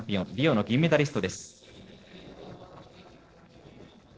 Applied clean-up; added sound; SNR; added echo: neural separator model SepFormer DNS4.